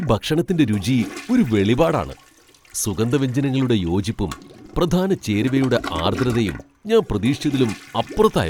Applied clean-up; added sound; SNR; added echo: none; Toilet flush; 16 dB; none.